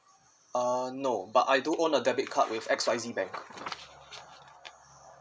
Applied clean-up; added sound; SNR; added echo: none; none; none; none.